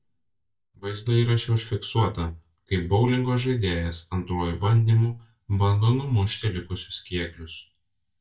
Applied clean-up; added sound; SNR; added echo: neural mask model DeepFilterNet 3.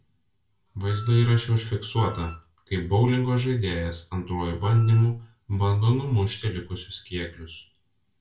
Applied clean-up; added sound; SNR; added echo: none; Wind instrument, woodwind instrument; 19 dB; reverberation time 0.3 s.